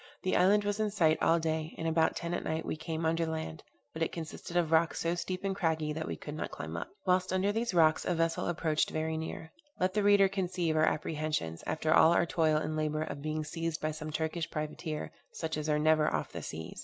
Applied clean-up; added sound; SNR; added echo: none; none; none; none.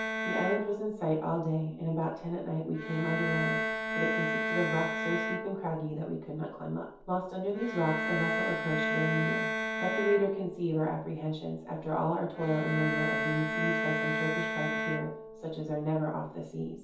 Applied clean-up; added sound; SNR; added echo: none; Bowed string instrument; 2 dB; reverberation time 0.6 s.